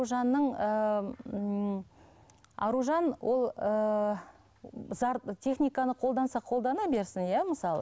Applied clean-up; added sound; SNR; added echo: none; none; none; none.